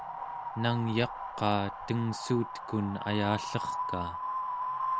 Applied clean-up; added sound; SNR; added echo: none; Wind; 4 dB; none.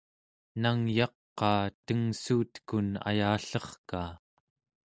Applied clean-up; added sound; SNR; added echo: none; none; none; none.